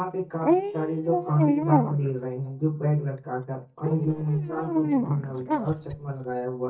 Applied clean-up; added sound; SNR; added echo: neural mask model DeepFilterNet 3.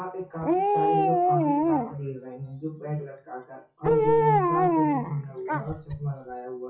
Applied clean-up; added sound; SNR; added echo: classical method WPE with log-MMSE.